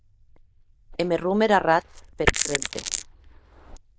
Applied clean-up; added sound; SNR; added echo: neural diffusion model UNIVERSE++.